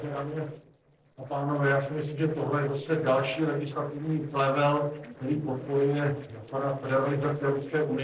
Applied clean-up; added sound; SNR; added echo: neural separator model SepFormer DNS4.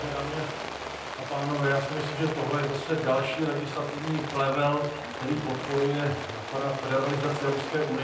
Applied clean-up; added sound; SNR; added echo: none; Rain; 7 dB; reverberation time 0.6 s.